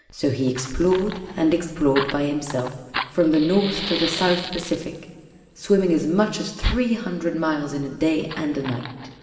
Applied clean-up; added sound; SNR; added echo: none; Fire; 10 dB; reverberation time 2.3 s.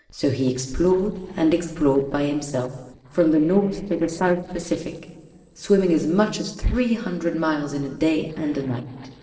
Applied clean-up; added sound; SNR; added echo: neural separator model SepFormer DNS4.